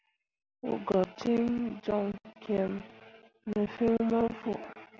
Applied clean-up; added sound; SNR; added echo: none; none; none; none.